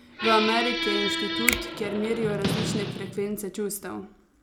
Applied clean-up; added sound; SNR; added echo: none; Finger snapping + Squeak; 1 dB; none.